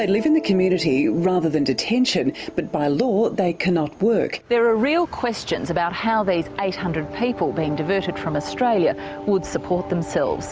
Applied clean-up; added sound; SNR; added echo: none; none; none; none.